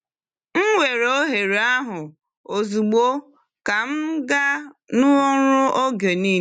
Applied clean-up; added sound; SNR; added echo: none; none; none; none.